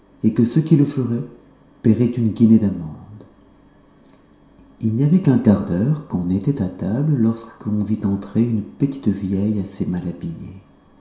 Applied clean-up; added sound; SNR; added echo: none; none; none; reverberation time 0.7 s.